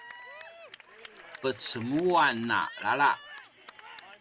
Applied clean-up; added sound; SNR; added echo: none; Cheering / Clapping; 17 dB; none.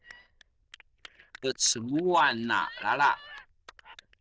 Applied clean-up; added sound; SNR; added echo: neural diffusion model UNIVERSE++.